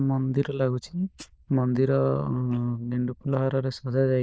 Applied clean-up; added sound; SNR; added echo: neural diffusion model UNIVERSE++.